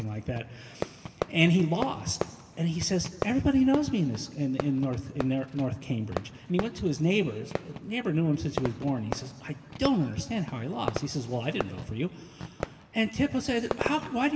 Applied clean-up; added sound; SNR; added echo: none; Fireworks; 9 dB; reverberation time 1.6 s.